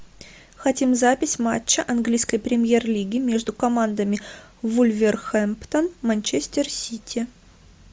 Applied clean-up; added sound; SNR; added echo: none; none; none; none.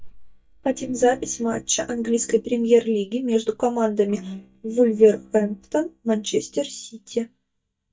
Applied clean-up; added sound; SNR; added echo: neural mask model DeepFilterNet 3.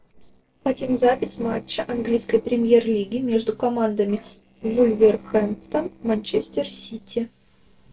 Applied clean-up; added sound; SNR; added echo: neural separator model SepFormer DNS4.